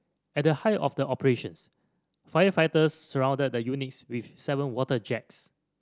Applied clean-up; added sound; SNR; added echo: none; none; none; none.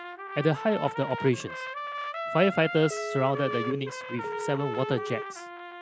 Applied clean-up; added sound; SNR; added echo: none; Telephone + Trumpet; 6 dB; none.